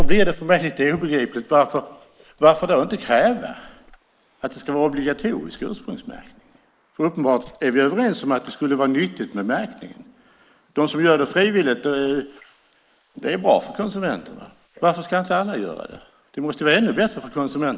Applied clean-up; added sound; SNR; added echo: neural mask model Resemble Enhance denoiser.